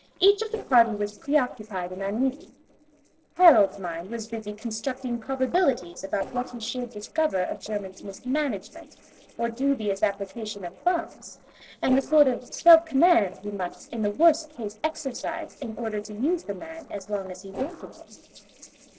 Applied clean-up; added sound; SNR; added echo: neural separator model SepFormer DNS4.